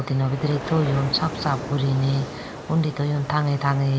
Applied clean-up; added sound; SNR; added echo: none; Ocean; 11 dB; none.